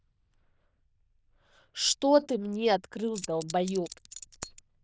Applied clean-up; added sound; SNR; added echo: neural diffusion model UNIVERSE++.